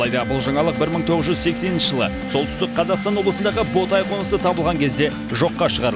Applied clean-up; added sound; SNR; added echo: none; Bowed string instrument; 14 dB; none.